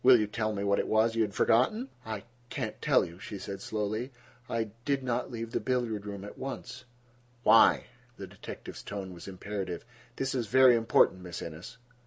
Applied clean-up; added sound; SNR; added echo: none; none; none; none.